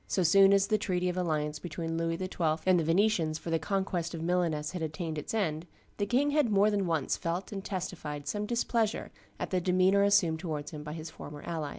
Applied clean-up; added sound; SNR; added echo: none; none; none; none.